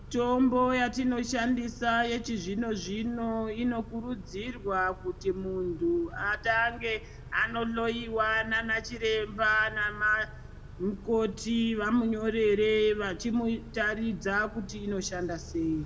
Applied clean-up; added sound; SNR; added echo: none; Idling / Accelerating, revving, vroom / Car; 15 dB; reverberation time 1.0 s.